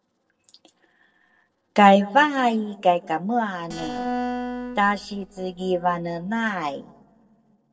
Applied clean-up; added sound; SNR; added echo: neural separator model SepFormer DNS4.